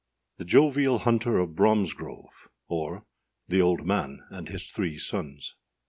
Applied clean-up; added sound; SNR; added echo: none; none; none; none.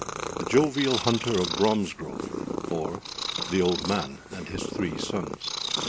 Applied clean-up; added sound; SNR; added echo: none; Purr; 5 dB; none.